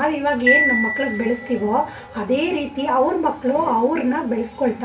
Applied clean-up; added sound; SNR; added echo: none; Marimba, xylophone; 5 dB; reverberation time 0.3 s.